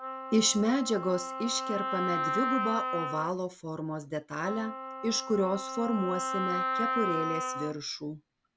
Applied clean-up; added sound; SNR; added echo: none; Wind instrument, woodwind instrument; 3 dB; none.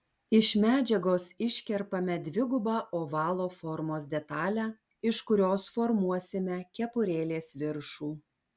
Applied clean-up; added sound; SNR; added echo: none; none; none; none.